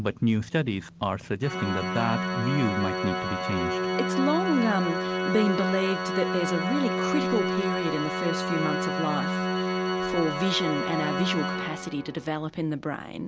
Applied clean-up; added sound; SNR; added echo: none; Organ; 1 dB; none.